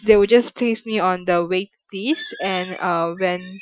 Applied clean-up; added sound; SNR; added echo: classical method Wiener filter.